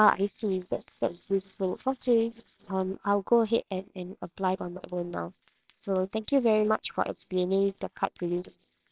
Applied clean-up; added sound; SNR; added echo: neural separator model SepFormer WHAMR!.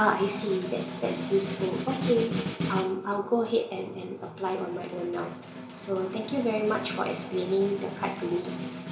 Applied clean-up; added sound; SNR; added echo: none; Snare drum; 7 dB; reverberation time 2.7 s.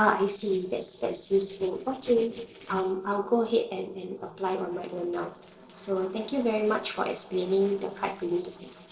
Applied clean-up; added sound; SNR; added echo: neural separator model SepFormer DNS4.